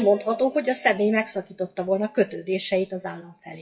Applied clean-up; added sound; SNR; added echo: classical method WPE with log-MMSE.